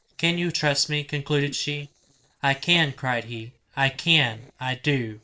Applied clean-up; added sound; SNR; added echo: neural separator model SepFormer DNS4.